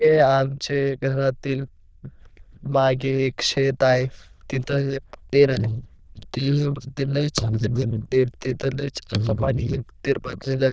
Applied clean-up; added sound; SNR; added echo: neural diffusion model UNIVERSE++.